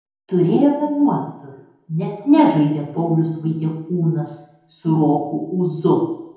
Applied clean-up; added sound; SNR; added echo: none; none; none; reverberation time 0.9 s.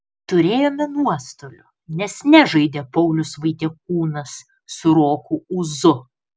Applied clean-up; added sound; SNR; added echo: none; none; none; none.